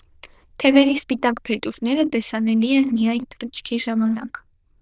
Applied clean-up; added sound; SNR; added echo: neural diffusion model UNIVERSE++.